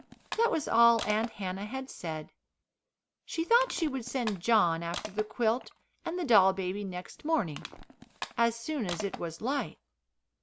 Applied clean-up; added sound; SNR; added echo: none; Crushing; 15 dB; none.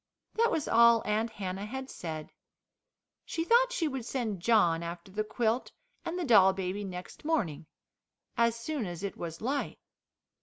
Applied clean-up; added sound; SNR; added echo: none; none; none; none.